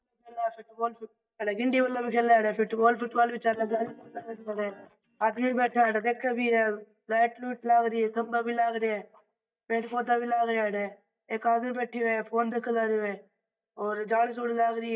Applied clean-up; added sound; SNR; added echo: neural mask model DeepFilterNet 3.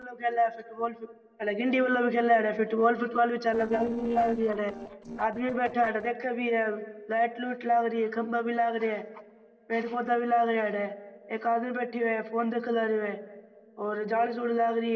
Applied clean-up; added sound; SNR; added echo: neural separator model SepFormer DNS4.